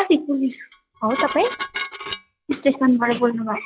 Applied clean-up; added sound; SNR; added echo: classical method log-MMSE.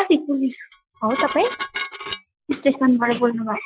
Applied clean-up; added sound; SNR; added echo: classical method Wiener filter.